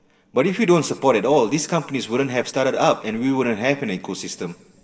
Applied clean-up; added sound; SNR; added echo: none; none; none; reverberation time 2.9 s.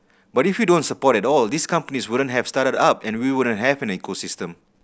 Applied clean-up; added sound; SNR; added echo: none; none; none; none.